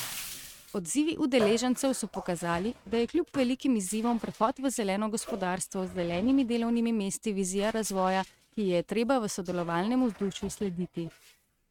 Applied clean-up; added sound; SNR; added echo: neural mask model RNNoise.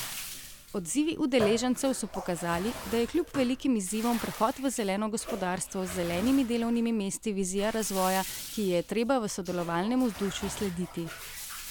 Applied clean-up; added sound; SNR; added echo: none; Bathtub (filling or washing); 12 dB; none.